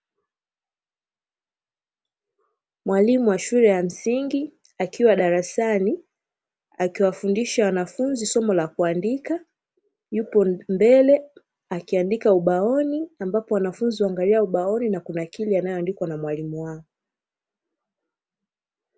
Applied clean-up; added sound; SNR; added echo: none; none; none; none.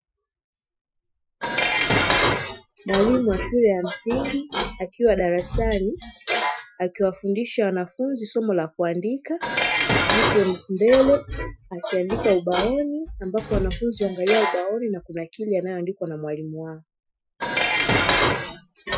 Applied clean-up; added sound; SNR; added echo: classical method Wiener filter.